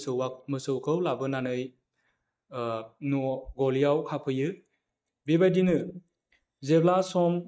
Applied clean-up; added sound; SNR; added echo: neural mask model DeepFilterNet 3.